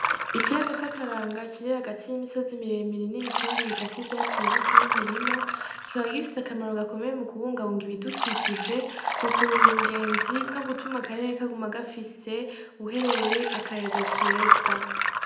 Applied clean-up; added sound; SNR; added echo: none; Liquid; -3 dB; reverberation time 0.7 s.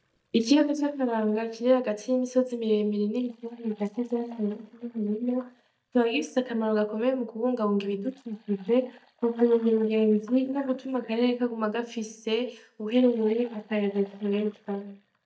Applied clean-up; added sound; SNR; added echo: neural mask model DeepFilterNet 3.